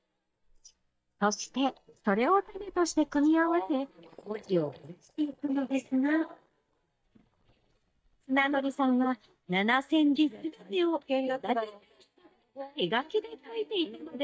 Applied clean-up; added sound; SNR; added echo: neural mask model DeepFilterNet 3.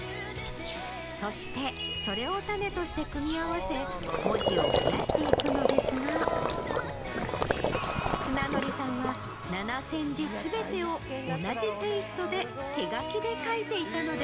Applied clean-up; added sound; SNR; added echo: none; Gurgling; 2 dB; none.